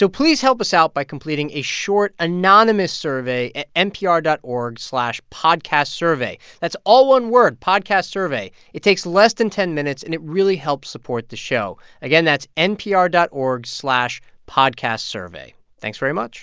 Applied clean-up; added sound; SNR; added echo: none; none; none; none.